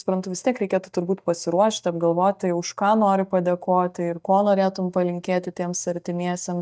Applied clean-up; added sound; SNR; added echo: neural mask model DeepFilterNet 3.